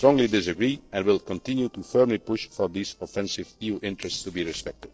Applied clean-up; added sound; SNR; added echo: neural separator model SepFormer DNS4.